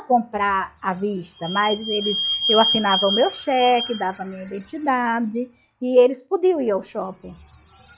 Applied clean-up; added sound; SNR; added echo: classical method log-MMSE.